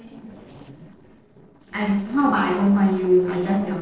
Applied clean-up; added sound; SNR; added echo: neural separator model SepFormer DNS4.